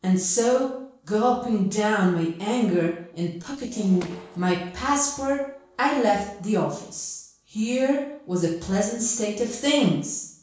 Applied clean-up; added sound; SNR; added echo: neural separator model SepFormer DNS4.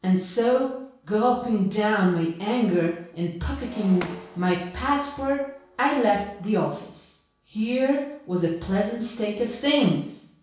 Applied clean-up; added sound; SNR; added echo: none; Shatter; 19 dB; reverberation time 0.6 s.